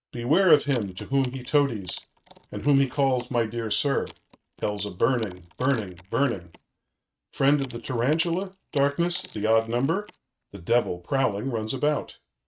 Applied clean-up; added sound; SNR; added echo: neural mask model RNNoise.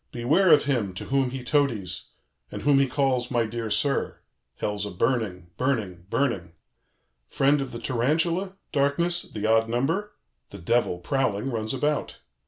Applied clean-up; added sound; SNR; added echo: none; none; none; none.